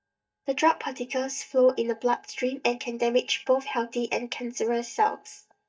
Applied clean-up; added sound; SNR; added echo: neural mask model DeepFilterNet 3.